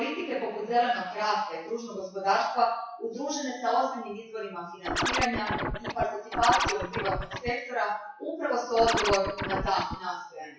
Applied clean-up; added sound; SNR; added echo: classical method WPE with log-MMSE.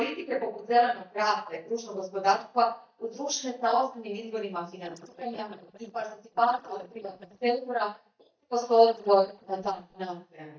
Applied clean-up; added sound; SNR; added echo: neural mask model DeepFilterNet 3.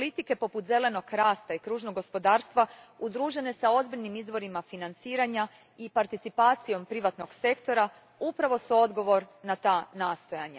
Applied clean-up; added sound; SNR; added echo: none; none; none; none.